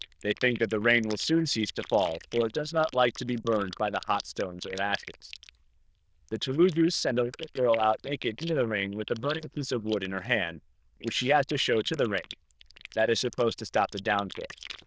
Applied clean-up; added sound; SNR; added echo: neural diffusion model UNIVERSE++.